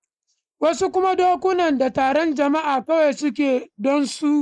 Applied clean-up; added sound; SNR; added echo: neural mask model Resemble Enhance denoiser.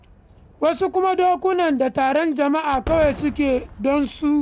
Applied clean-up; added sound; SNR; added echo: none; Fireworks; 17 dB; none.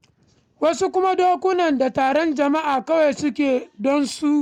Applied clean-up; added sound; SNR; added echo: none; none; none; none.